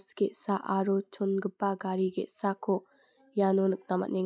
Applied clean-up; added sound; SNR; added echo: none; none; none; none.